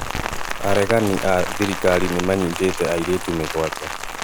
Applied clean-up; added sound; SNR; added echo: none; Rain; 4 dB; none.